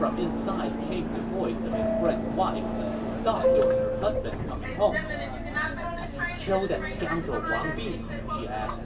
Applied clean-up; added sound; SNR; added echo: none; Subway, metro, underground; -3 dB; reverberation time 2.3 s.